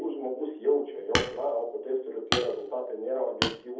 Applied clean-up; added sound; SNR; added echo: none; Hammer; 4 dB; reverberation time 0.7 s.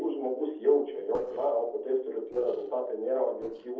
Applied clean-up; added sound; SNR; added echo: neural separator model SepFormer DNS4.